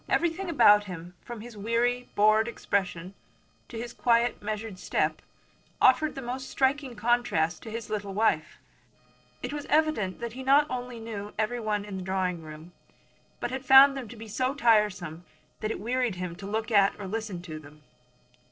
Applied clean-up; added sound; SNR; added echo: neural separator model SepFormer DNS4.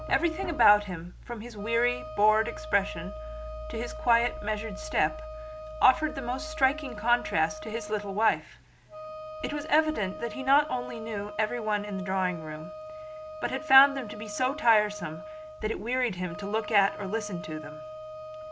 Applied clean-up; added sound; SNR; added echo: none; Wind instrument, woodwind instrument; 12 dB; none.